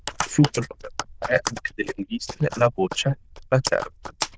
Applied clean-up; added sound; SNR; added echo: neural diffusion model UNIVERSE++.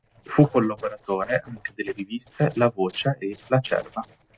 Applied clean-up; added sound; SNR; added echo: neural separator model SepFormer DNS4.